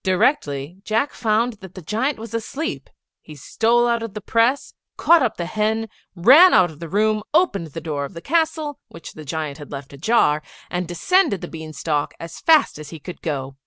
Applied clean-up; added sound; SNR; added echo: none; none; none; none.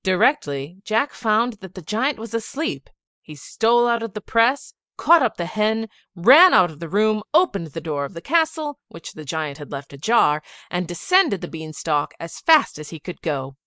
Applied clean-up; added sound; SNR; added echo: neural mask model Resemble Enhance denoiser.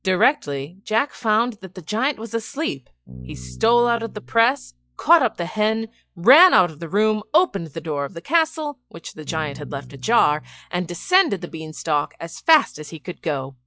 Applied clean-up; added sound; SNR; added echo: classical method log-MMSE.